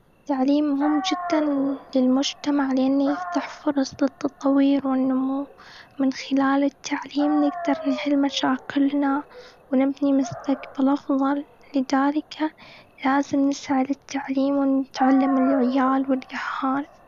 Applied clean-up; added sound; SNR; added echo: none; Dog; 14 dB; none.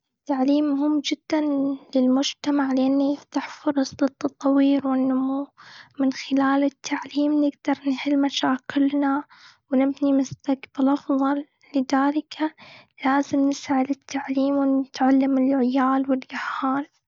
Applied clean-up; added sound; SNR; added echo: none; none; none; none.